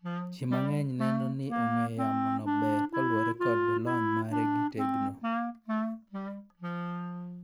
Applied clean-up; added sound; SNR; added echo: none; Wind instrument, woodwind instrument; -4 dB; none.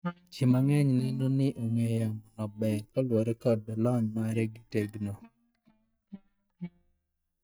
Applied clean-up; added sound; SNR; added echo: neural mask model DeepFilterNet 3.